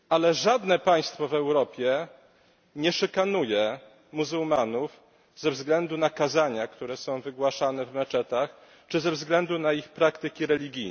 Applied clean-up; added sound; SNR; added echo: none; none; none; none.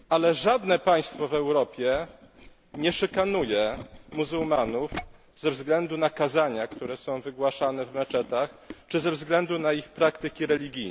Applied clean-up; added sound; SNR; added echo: none; Tools; 19 dB; none.